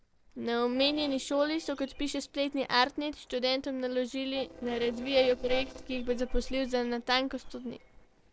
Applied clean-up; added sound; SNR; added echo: neural separator model SepFormer DNS4.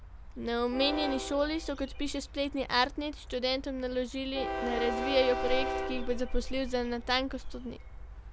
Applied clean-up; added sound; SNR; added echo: none; Train; 7 dB; none.